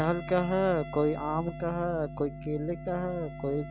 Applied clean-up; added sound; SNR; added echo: none; Wind instrument, woodwind instrument; 16 dB; none.